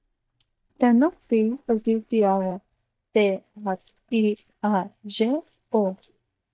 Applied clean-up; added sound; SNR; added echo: neural mask model DeepFilterNet 3.